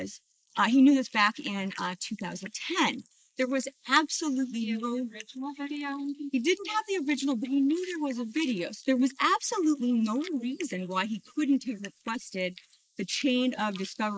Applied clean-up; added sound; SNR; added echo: neural mask model Resemble Enhance denoiser.